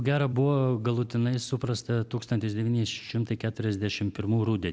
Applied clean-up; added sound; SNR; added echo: none; none; none; none.